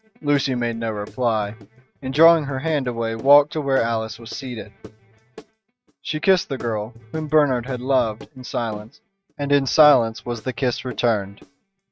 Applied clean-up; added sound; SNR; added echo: neural mask model RNNoise.